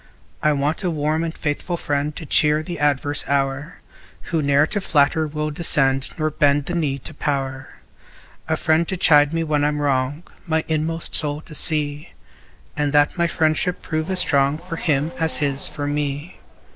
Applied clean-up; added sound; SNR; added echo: none; Race car, auto racing / Accelerating, revving, vroom; 20 dB; none.